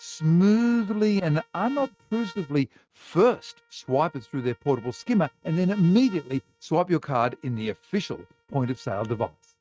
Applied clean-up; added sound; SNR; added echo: neural mask model RNNoise.